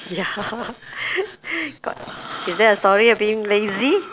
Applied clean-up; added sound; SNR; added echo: none; Breathing; 17 dB; none.